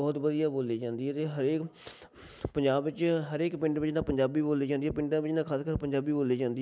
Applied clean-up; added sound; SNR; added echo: none; none; none; none.